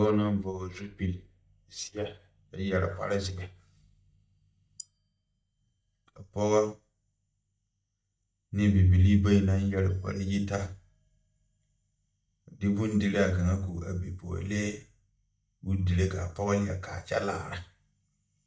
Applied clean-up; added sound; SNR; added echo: neural mask model DeepFilterNet 3.